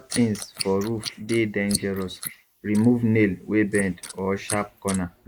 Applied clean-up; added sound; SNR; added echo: neural mask model Resemble Enhance denoiser.